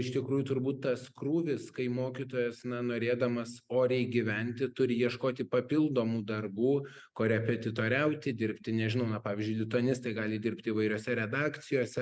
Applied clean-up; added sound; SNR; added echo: none; none; none; none.